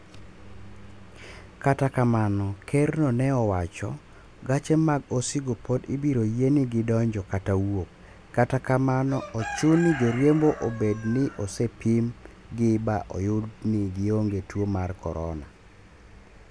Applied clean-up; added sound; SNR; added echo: none; none; none; none.